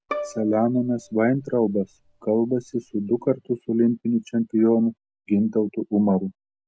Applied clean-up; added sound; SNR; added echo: none; Bowed string instrument; 16 dB; none.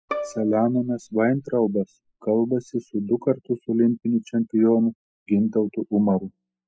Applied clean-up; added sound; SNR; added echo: classical method spectral subtraction.